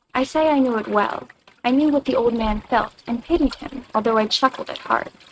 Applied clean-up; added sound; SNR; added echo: neural mask model RNNoise.